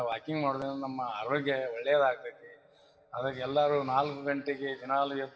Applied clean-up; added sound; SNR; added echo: none; none; none; reverberation time 2.0 s.